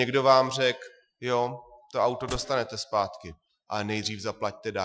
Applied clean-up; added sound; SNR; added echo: classical method Wiener filter.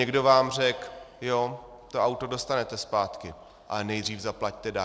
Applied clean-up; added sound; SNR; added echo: none; none; none; none.